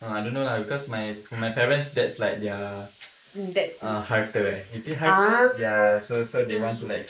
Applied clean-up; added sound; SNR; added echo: neural mask model Resemble Enhance denoiser.